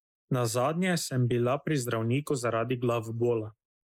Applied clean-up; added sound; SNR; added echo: neural mask model Resemble Enhance denoiser.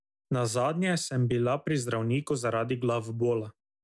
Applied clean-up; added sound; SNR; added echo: none; none; none; none.